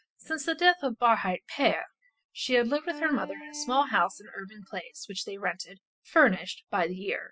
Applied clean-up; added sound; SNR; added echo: classical method spectral subtraction.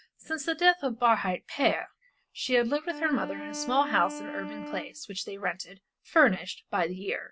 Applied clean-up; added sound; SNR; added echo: none; Wind instrument, woodwind instrument; 12 dB; none.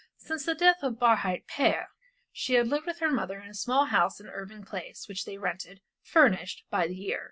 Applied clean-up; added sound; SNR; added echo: none; none; none; none.